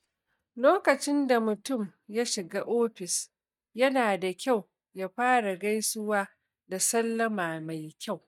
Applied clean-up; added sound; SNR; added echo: neural mask model DeepFilterNet 3.